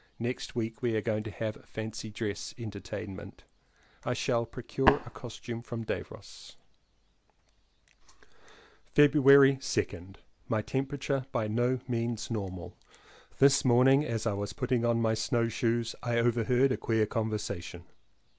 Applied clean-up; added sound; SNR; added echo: none; Tap; -2 dB; none.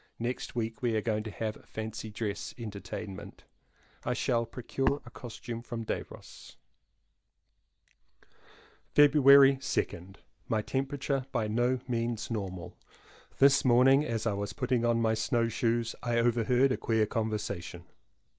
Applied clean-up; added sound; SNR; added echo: neural mask model DeepFilterNet 3.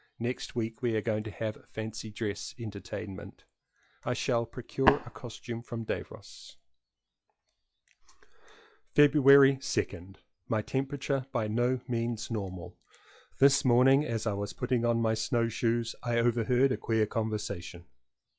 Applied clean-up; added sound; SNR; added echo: classical method log-MMSE.